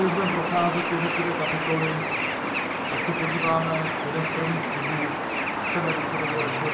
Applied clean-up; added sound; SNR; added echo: none; Bird; -2 dB; reverberation time 0.5 s.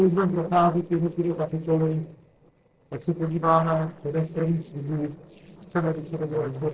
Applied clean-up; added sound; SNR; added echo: neural separator model SepFormer DNS4.